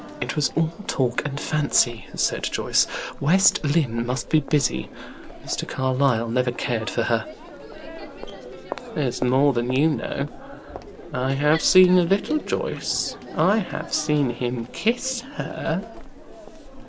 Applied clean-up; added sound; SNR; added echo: none; Crowd; 13 dB; none.